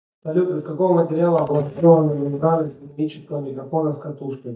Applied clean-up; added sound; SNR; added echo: neural mask model DeepFilterNet 3.